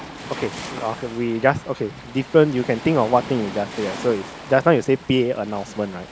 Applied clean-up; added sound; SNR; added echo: none; Waves, surf; 14 dB; none.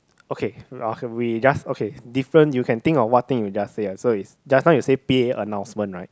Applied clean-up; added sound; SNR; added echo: none; none; none; none.